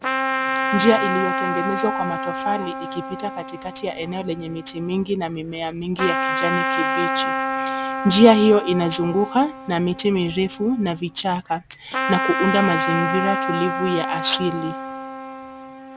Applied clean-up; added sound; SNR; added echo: none; Trumpet; 3 dB; none.